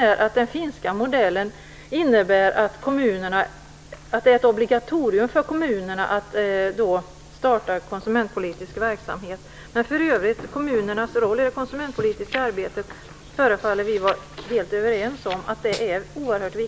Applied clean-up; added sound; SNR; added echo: none; Snare drum; 17 dB; none.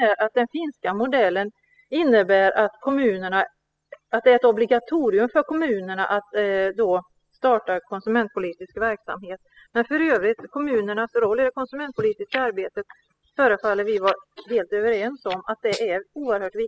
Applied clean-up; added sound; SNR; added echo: classical method spectral subtraction.